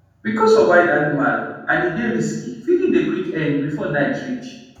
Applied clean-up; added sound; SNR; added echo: none; none; none; reverberation time 1.1 s.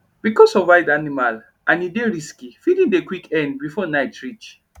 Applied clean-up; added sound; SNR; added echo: none; none; none; none.